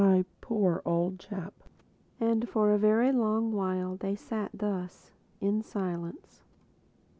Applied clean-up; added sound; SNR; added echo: none; none; none; none.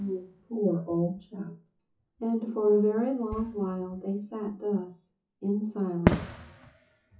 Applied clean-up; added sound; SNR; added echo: classical method WPE with log-MMSE.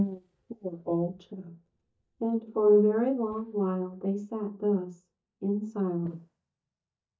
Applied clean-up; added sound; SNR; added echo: neural mask model DeepFilterNet 3.